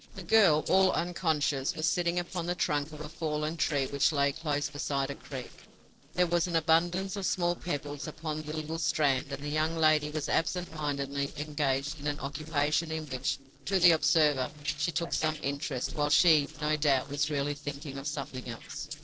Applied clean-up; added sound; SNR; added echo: neural separator model SepFormer DNS4.